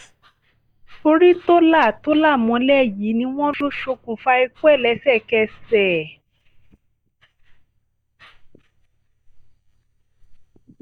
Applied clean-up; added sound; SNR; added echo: neural mask model DeepFilterNet 3.